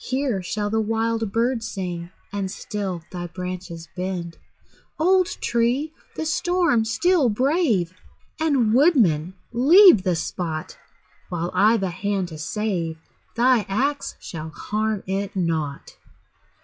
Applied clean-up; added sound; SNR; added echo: classical method log-MMSE.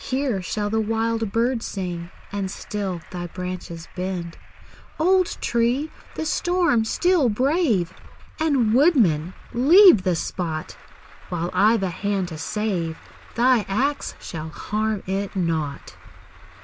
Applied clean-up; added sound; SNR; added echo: none; Truck; 19 dB; none.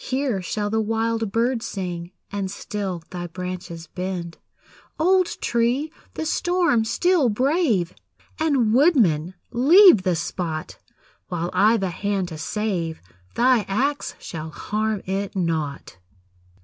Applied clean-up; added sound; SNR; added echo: none; none; none; none.